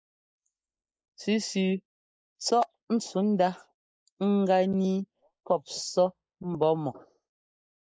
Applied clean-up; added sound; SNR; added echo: neural mask model Resemble Enhance denoiser.